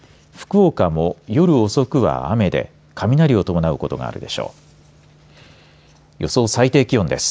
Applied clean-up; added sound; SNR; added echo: none; none; none; none.